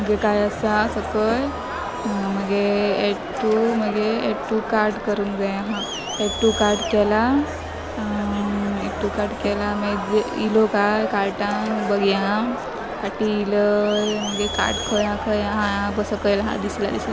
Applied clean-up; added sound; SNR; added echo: none; Crowd; 6 dB; none.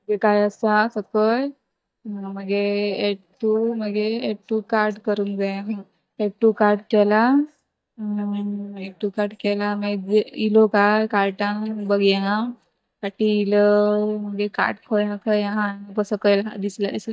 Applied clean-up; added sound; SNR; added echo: neural mask model DeepFilterNet 3.